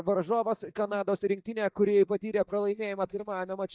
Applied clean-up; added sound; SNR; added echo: neural mask model DeepFilterNet 3.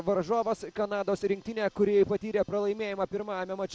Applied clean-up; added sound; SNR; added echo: none; none; none; none.